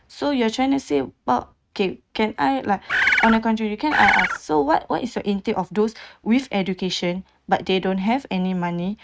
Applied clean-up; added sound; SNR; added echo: neural mask model RNNoise.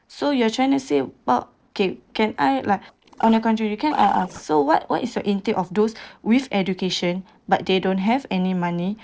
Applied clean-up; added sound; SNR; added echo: neural separator model SepFormer DNS4.